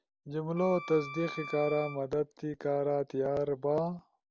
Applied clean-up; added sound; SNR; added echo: none; Wind instrument, woodwind instrument; 13 dB; none.